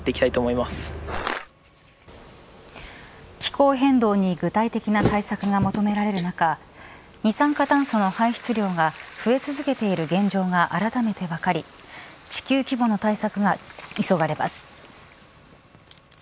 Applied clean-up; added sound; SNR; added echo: none; Crushing + Thump, thud; 7 dB; none.